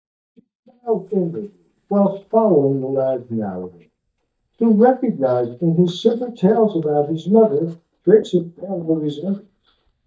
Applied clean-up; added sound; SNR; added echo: neural mask model DeepFilterNet 3.